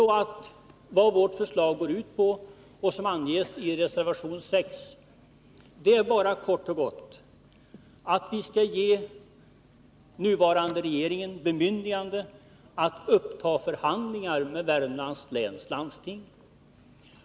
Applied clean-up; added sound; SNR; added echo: none; none; none; none.